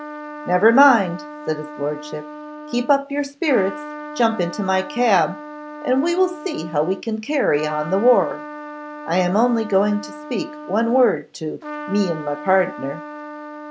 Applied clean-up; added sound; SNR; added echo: none; Trumpet; 13 dB; none.